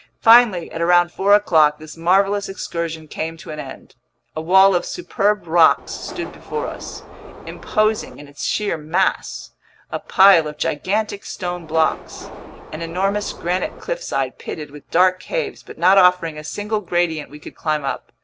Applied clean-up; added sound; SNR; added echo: none; Subway, metro, underground; 15 dB; none.